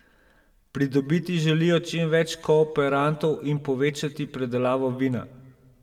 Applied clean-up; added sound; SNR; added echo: none; none; none; reverberation time 0.9 s.